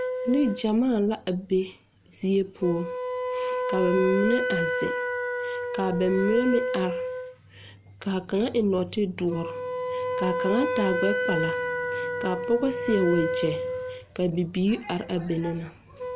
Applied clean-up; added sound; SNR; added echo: none; Wind instrument, woodwind instrument; 3 dB; none.